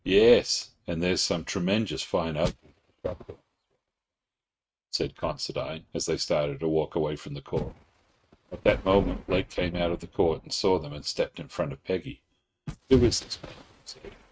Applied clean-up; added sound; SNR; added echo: neural mask model RNNoise.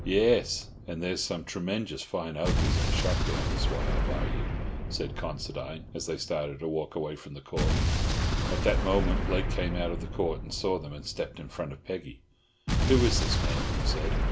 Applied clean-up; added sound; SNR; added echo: none; Explosion; -2 dB; none.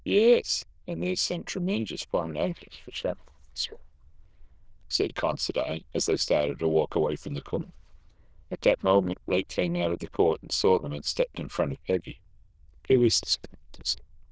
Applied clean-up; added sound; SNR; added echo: neural diffusion model UNIVERSE++.